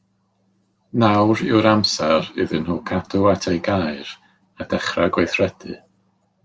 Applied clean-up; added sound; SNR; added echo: none; none; none; none.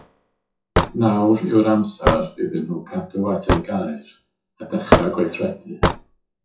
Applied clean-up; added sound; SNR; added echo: classical method WPE with log-MMSE.